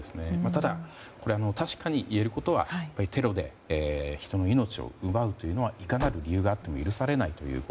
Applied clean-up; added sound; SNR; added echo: none; Car; 12 dB; none.